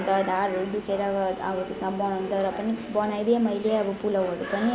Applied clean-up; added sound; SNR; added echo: none; none; none; none.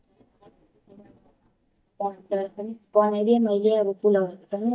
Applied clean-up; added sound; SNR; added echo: neural mask model DeepFilterNet 3.